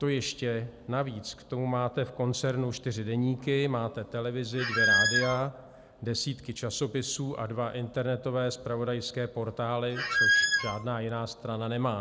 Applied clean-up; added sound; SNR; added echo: none; Squeak; -5 dB; none.